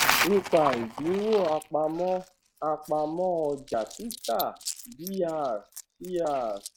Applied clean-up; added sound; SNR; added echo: neural mask model RNNoise.